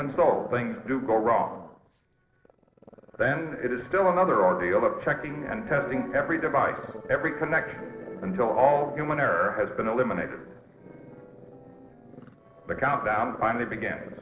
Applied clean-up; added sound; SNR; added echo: neural separator model SepFormer DNS4.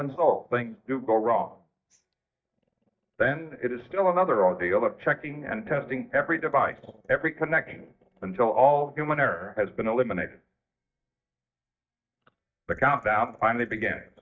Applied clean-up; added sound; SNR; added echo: neural mask model DeepFilterNet 3.